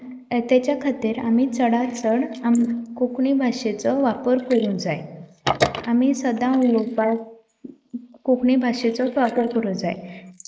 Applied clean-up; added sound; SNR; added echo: neural mask model Resemble Enhance denoiser.